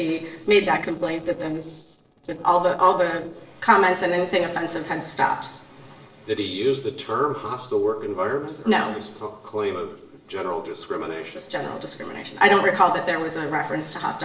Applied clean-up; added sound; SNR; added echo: neural separator model SepFormer DNS4.